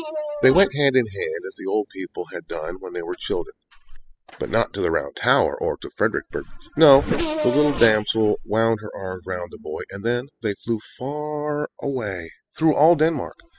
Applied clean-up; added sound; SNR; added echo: classical method spectral subtraction.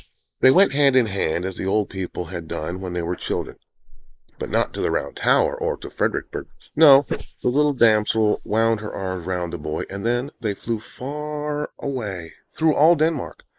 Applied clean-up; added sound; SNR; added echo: neural mask model Resemble Enhance denoiser.